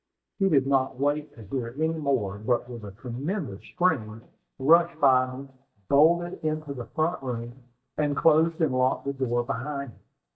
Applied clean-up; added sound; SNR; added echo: neural mask model DeepFilterNet 3.